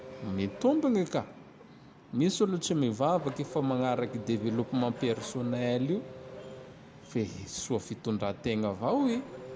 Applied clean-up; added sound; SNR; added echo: none; Race car, auto racing / Accelerating, revving, vroom; 16 dB; none.